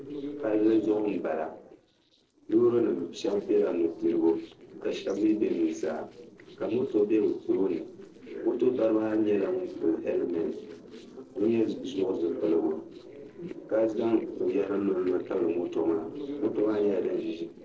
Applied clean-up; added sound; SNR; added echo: neural separator model SepFormer DNS4.